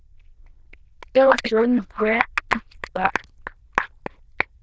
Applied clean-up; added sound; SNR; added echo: neural diffusion model UNIVERSE++.